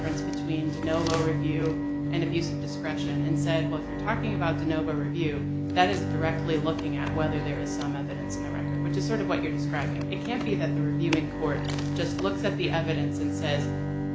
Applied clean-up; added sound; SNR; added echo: none; Bowed string instrument; -2 dB; none.